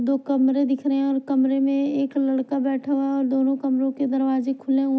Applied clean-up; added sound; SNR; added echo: none; none; none; none.